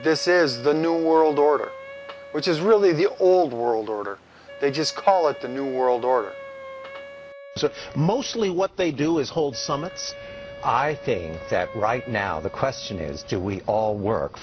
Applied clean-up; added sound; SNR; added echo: none; Wind instrument, woodwind instrument; 17 dB; none.